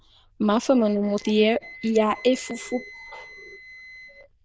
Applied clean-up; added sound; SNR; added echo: neural diffusion model UNIVERSE++.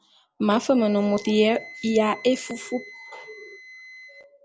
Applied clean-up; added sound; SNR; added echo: none; Wind instrument, woodwind instrument; 19 dB; none.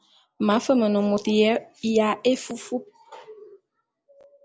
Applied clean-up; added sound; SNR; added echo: none; none; none; none.